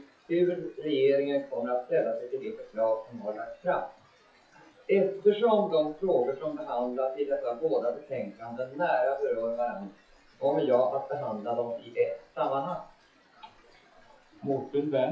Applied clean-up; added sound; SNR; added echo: classical method WPE with log-MMSE.